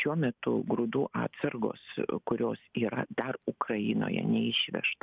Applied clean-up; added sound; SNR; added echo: none; none; none; none.